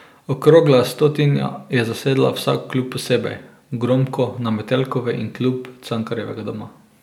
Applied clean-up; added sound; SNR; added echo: none; none; none; none.